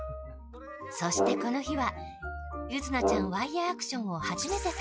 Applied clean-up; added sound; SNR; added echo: classical method log-MMSE.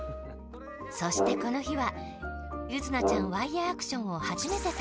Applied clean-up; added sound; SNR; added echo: none; Brass instrument; 1 dB; none.